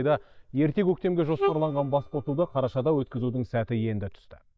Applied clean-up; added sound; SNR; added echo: neural mask model DeepFilterNet 3.